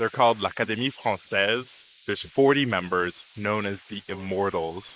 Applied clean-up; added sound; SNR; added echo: neural mask model Resemble Enhance denoiser.